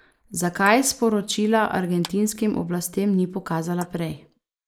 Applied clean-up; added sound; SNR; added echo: neural mask model Resemble Enhance denoiser.